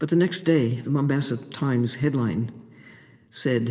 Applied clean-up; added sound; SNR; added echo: none; none; none; reverberation time 1.5 s.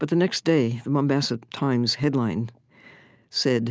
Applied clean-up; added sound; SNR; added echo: none; none; none; none.